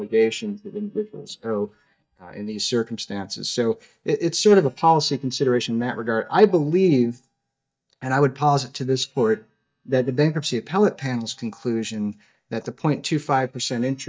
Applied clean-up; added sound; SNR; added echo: neural mask model DeepFilterNet 3.